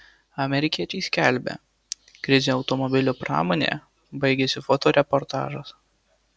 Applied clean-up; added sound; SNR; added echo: none; none; none; none.